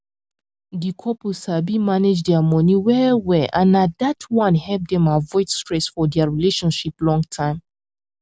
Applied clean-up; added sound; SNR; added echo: none; none; none; none.